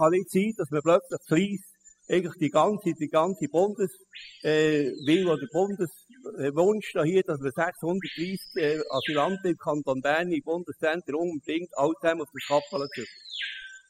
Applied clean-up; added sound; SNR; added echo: classical method spectral subtraction.